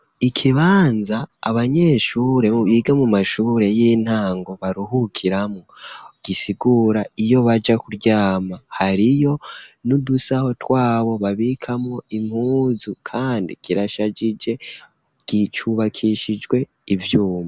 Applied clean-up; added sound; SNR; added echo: none; none; none; none.